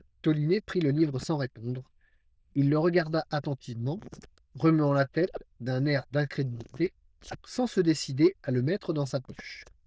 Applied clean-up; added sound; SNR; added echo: neural diffusion model UNIVERSE++.